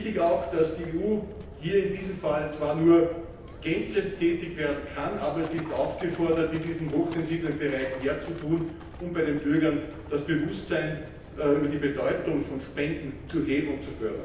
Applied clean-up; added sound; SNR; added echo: none; Livestock, farm animals, working animals; 16 dB; reverberation time 0.9 s.